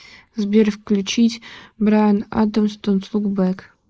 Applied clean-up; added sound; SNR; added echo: neural mask model Resemble Enhance denoiser.